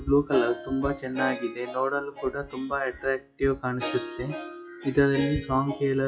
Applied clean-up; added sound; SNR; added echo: classical method WPE with log-MMSE.